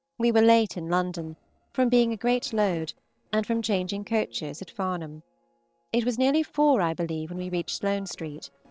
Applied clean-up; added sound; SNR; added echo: neural separator model SepFormer DNS4.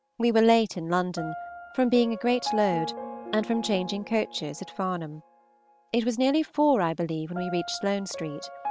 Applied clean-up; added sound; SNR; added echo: none; Piano; 12 dB; none.